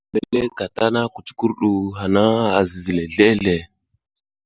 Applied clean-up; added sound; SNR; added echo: none; none; none; none.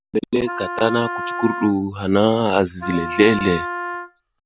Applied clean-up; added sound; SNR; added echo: none; Wind instrument, woodwind instrument; 8 dB; none.